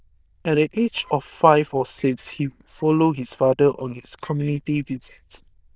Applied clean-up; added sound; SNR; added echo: neural diffusion model UNIVERSE++.